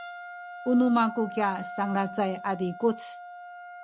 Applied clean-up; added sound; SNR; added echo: none; Wind instrument, woodwind instrument; 12 dB; none.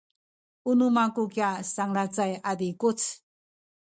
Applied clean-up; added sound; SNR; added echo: none; none; none; none.